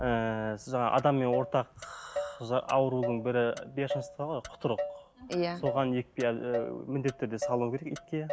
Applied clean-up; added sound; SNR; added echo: none; Motor vehicle (road); 9 dB; none.